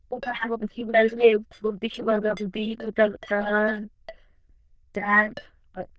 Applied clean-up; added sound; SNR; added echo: neural diffusion model UNIVERSE++.